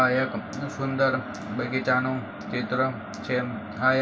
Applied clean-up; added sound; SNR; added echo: none; none; none; reverberation time 0.2 s.